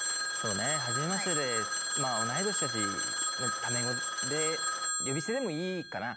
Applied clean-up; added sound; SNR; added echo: none; Telephone; -4 dB; none.